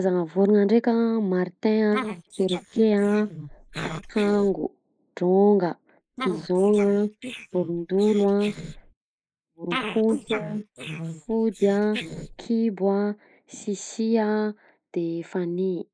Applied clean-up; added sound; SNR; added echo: neural mask model Resemble Enhance denoiser.